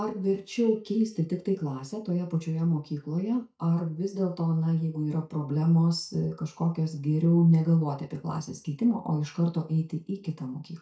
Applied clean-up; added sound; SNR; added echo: neural mask model DeepFilterNet 3.